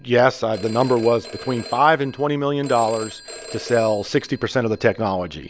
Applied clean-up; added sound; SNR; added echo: none; Telephone; 18 dB; none.